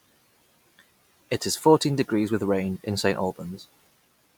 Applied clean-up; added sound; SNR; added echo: none; none; none; none.